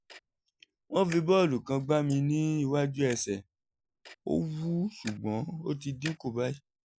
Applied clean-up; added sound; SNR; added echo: neural mask model Resemble Enhance denoiser.